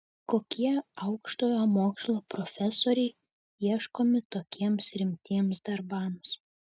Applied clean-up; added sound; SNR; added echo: none; none; none; none.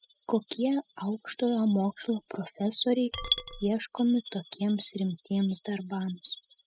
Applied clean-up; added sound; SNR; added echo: classical method spectral subtraction.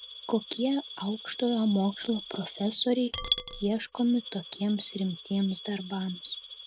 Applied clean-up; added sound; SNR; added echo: none; Coin (dropping) / Glass; 10 dB; none.